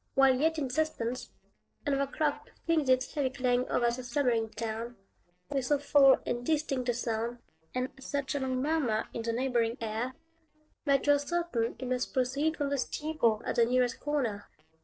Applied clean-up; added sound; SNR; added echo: neural separator model SepFormer DNS4.